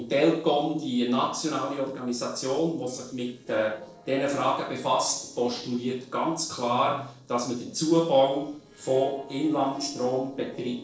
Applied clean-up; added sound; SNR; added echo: neural separator model SepFormer DNS4.